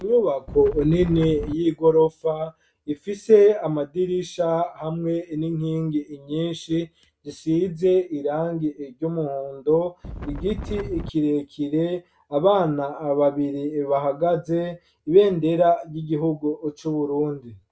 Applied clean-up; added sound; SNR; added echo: none; Wind; 10 dB; none.